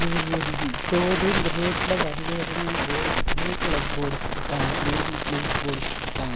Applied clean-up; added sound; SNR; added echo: none; Crackle; -3 dB; none.